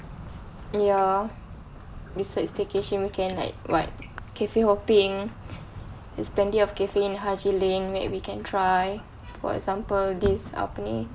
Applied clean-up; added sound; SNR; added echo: none; Insect + Sliding door; 13 dB; none.